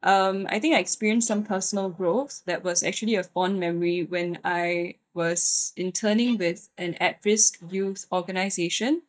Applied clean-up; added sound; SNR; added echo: neural mask model DeepFilterNet 3.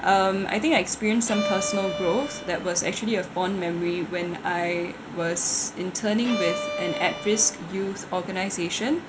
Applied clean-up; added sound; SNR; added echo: none; Bowed string instrument; 6 dB; none.